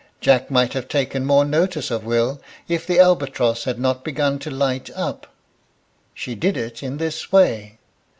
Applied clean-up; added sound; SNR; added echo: none; none; none; none.